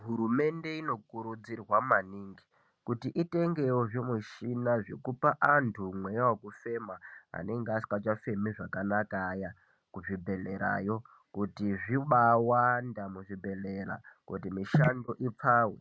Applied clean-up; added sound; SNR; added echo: none; none; none; none.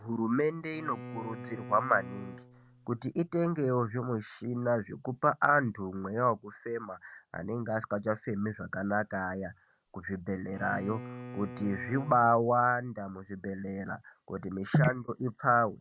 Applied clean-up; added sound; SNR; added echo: none; Bowed string instrument; 14 dB; none.